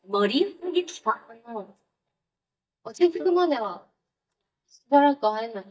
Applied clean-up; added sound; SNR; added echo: neural mask model DeepFilterNet 3.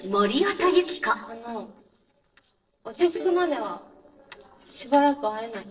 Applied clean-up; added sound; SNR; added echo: neural separator model SepFormer DNS4.